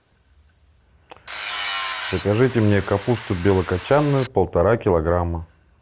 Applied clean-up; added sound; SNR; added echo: none; Tools; 11 dB; none.